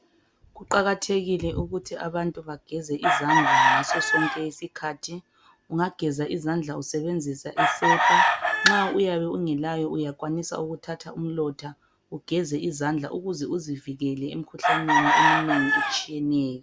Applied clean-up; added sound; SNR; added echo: none; Chicken, rooster; -5 dB; none.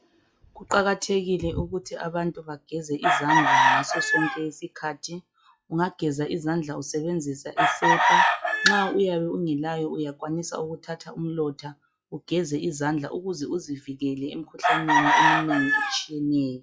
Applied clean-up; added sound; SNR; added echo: classical method log-MMSE.